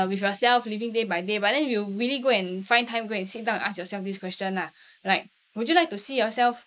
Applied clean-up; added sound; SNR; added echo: neural mask model Resemble Enhance denoiser.